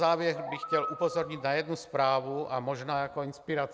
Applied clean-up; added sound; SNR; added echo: none; Animal; 9 dB; none.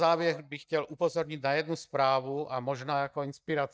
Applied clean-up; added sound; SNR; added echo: neural mask model DeepFilterNet 3.